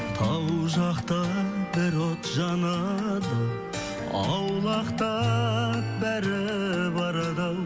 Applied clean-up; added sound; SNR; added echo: none; none; none; none.